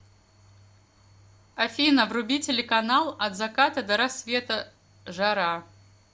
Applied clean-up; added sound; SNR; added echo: none; none; none; none.